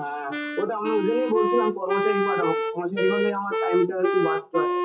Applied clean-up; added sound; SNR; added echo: classical method WPE with log-MMSE.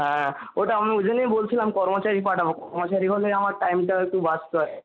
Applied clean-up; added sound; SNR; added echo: none; none; none; none.